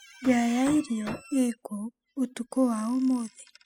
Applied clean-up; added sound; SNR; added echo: classical method spectral subtraction.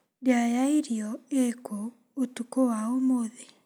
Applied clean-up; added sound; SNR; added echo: none; none; none; none.